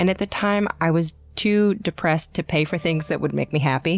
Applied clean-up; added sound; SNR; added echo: none; none; none; none.